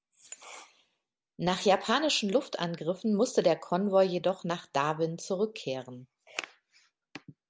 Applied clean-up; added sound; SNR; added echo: none; none; none; none.